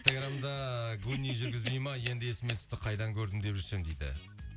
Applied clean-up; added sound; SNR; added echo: none; Scissors; -2 dB; none.